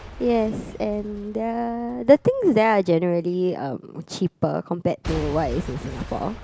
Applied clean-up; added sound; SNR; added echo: none; Shatter / Crushing / Boom; 15 dB; none.